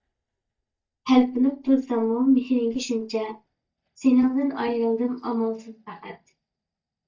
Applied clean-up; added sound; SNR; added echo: neural mask model DeepFilterNet 3.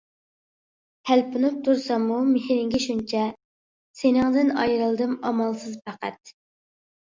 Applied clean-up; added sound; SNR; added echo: none; none; none; none.